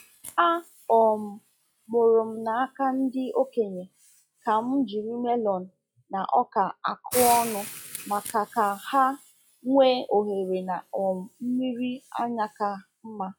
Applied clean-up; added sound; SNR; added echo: classical method log-MMSE.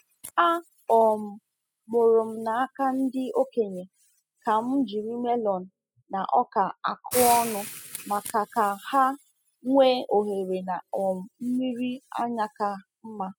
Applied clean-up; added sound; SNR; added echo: classical method spectral subtraction.